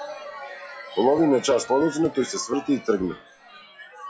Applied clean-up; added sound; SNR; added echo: classical method log-MMSE.